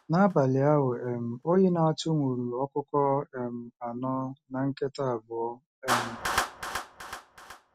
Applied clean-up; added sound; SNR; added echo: none; Clapping; 10 dB; none.